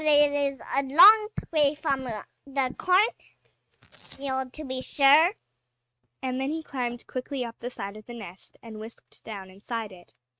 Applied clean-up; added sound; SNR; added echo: neural mask model RNNoise.